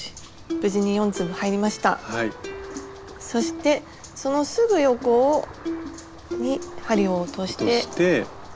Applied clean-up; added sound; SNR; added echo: none; Ocean; 18 dB; none.